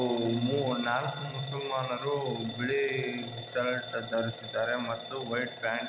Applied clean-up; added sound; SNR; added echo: none; Alarm / Bell; 8 dB; none.